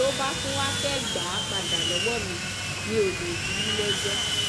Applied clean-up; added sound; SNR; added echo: none; Sawing; -3 dB; none.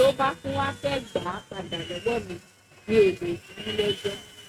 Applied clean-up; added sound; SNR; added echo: neural mask model RNNoise.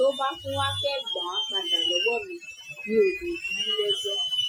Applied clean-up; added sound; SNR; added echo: classical method Wiener filter.